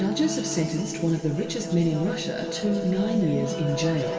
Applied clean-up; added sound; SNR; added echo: none; Bowed string instrument; 19 dB; reverberation time 2.5 s.